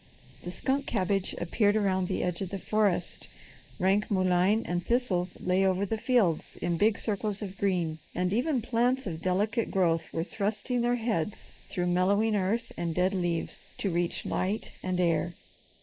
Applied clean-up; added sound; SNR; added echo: neural mask model Resemble Enhance denoiser.